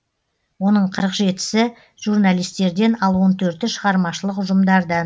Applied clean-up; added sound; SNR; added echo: none; none; none; none.